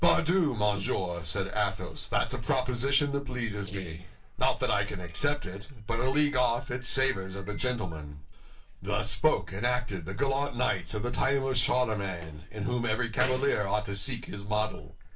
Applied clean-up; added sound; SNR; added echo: neural separator model SepFormer DNS4.